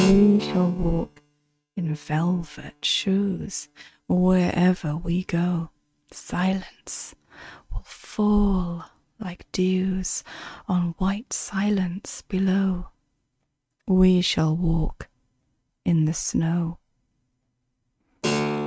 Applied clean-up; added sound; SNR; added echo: neural mask model RNNoise.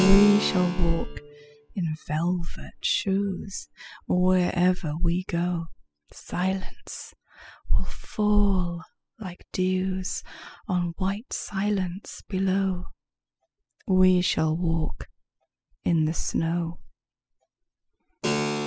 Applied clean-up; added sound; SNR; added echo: classical method spectral subtraction.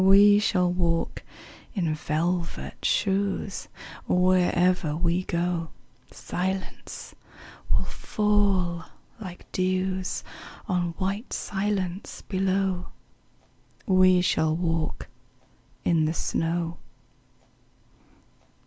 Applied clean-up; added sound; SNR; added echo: none; none; none; none.